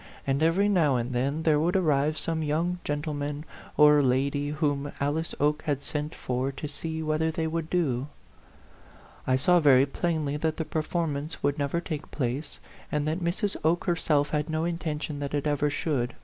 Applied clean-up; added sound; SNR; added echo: none; none; none; none.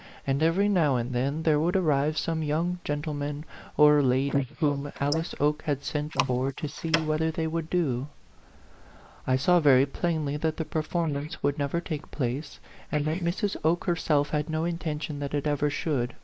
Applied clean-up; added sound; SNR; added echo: neural mask model Resemble Enhance denoiser.